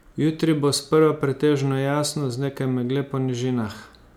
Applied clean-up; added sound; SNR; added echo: none; none; none; none.